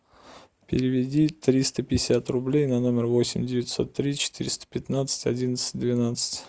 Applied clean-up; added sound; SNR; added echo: none; none; none; none.